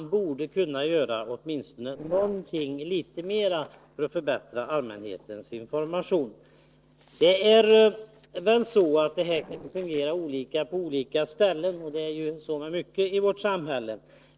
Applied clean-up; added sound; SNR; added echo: neural separator model SepFormer DNS4.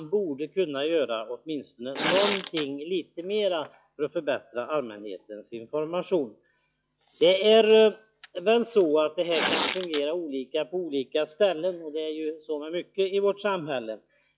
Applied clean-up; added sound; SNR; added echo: classical method log-MMSE.